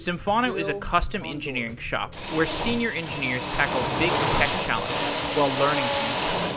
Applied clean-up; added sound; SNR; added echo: none; Drill; 0 dB; none.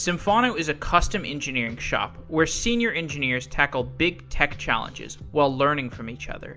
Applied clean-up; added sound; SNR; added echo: none; none; none; none.